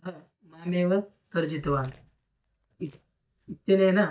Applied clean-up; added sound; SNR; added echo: neural mask model DeepFilterNet 3.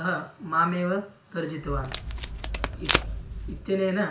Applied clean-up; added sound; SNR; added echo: none; Packing tape, duct tape; 1 dB; reverberation time 0.4 s.